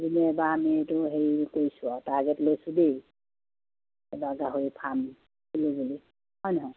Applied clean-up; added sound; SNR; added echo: none; none; none; none.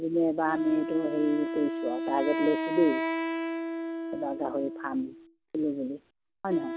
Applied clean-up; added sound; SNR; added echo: none; Wind instrument, woodwind instrument; 4 dB; none.